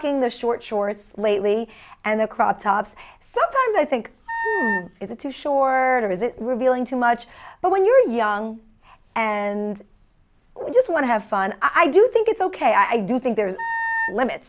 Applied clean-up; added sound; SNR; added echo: none; Wind instrument, woodwind instrument; 5 dB; none.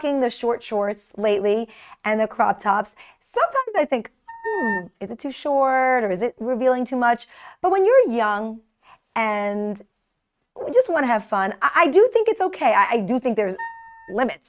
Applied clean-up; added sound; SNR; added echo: neural mask model RNNoise.